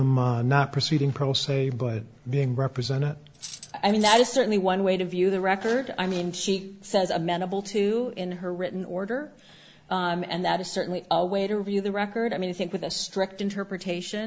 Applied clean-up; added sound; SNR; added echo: none; Cutlery, silverware; 12 dB; none.